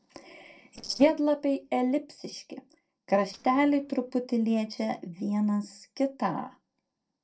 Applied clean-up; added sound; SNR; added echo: neural separator model SepFormer DNS4.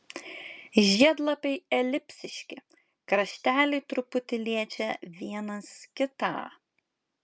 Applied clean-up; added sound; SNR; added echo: none; none; none; none.